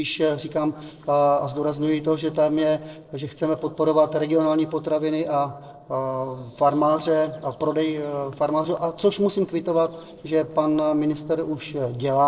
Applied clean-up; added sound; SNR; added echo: neural separator model SepFormer DNS4.